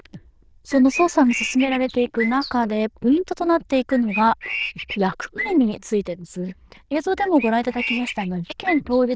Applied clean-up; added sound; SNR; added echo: neural diffusion model UNIVERSE++.